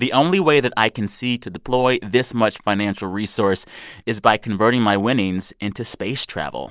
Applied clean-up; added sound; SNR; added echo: none; none; none; none.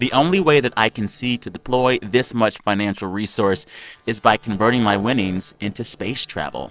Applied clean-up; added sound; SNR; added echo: neural separator model SepFormer DNS4.